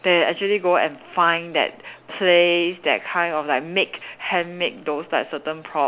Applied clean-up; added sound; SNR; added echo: none; none; none; none.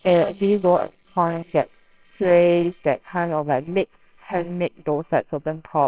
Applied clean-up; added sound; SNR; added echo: neural separator model SepFormer WHAMR!.